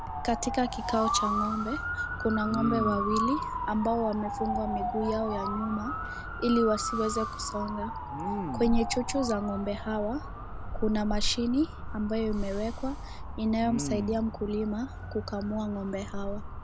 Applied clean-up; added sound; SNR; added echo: none; Respiratory sounds + Motor vehicle (road) / Siren; 3 dB; none.